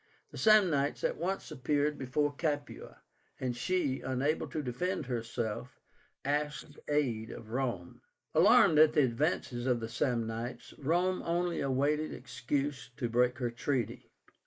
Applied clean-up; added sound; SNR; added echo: neural mask model Resemble Enhance denoiser.